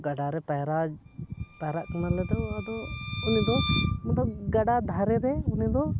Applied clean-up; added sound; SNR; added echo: none; Bowed string instrument; 10 dB; none.